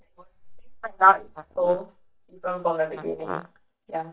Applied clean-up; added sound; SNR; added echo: neural mask model DeepFilterNet 3.